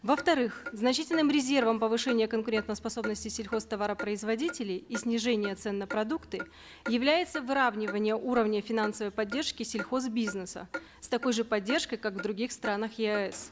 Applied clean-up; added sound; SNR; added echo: none; Clock; 14 dB; none.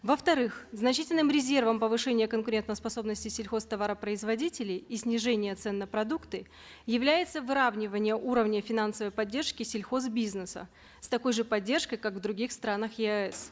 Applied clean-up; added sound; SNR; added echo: none; none; none; none.